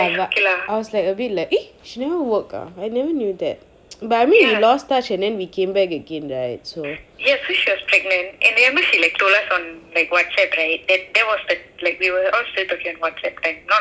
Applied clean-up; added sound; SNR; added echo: none; none; none; none.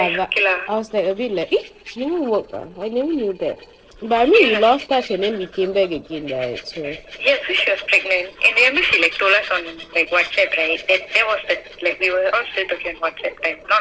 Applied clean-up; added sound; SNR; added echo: neural separator model SepFormer DNS4.